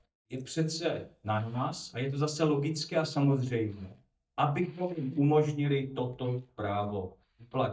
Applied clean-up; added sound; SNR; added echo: neural mask model DeepFilterNet 3.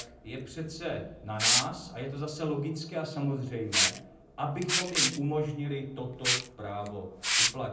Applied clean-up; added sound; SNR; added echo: none; Liquid; -2 dB; reverberation time 0.6 s.